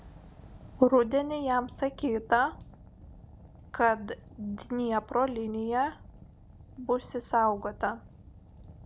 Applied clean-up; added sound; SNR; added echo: none; Fire; 19 dB; none.